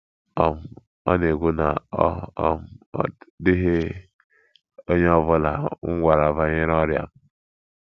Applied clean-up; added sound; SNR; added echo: none; none; none; none.